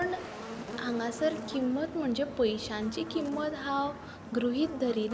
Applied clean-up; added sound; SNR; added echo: none; Buzz + Boom; 11 dB; none.